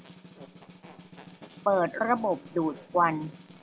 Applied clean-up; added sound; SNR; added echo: none; Fart + Snare drum; 17 dB; none.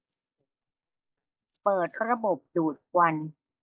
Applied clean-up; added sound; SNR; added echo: neural mask model DeepFilterNet 3.